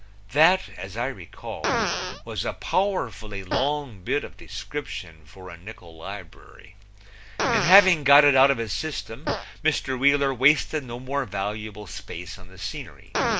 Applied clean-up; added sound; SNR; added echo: none; Fart; 8 dB; none.